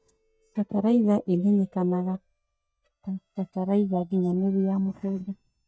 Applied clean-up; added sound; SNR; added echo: neural mask model DeepFilterNet 3.